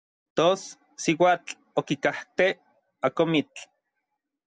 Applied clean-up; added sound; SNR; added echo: none; none; none; none.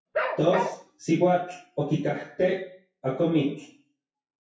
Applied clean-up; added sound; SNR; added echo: classical method WPE with log-MMSE.